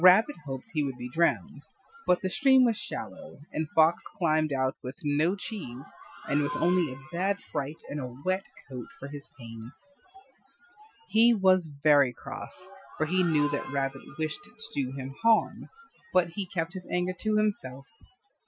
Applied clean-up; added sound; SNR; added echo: classical method Wiener filter.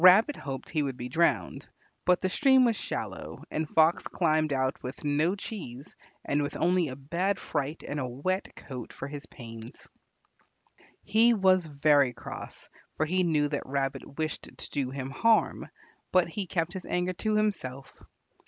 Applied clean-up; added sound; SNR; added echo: none; none; none; none.